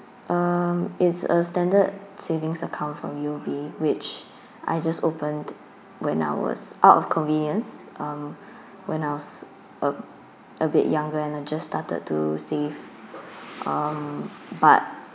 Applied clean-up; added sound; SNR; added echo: none; none; none; none.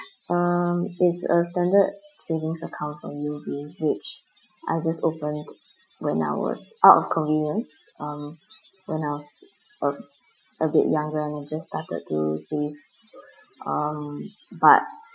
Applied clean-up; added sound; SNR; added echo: classical method Wiener filter.